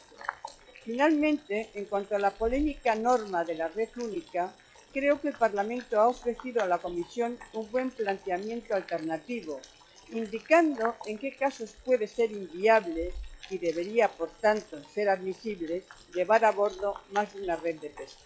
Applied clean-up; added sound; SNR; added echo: classical method log-MMSE.